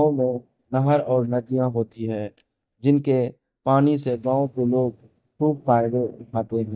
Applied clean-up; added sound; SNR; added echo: neural mask model DeepFilterNet 3.